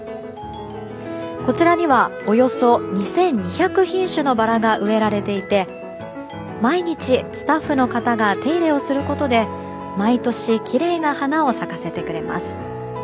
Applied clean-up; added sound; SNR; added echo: none; none; none; none.